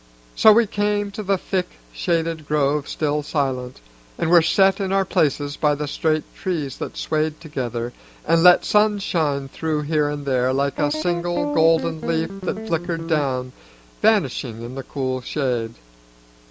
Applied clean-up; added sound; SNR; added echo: none; Guitar; 7 dB; none.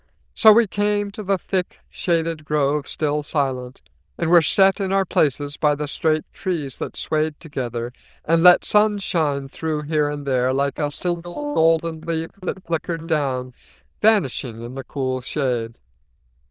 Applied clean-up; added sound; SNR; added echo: neural diffusion model UNIVERSE++.